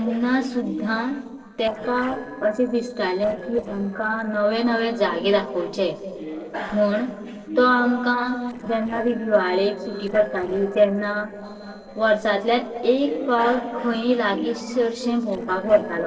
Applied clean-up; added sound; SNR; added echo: neural separator model SepFormer DNS4.